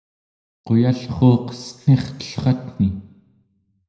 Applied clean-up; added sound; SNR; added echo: none; none; none; reverberation time 0.8 s.